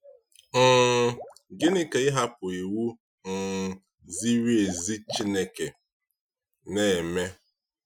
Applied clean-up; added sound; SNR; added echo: classical method Wiener filter.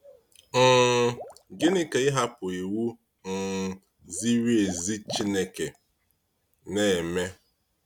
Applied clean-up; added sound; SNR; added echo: none; Water / Liquid; 18 dB; none.